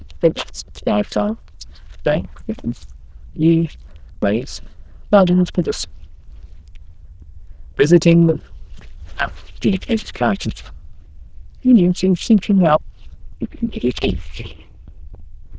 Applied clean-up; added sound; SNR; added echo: neural diffusion model UNIVERSE++.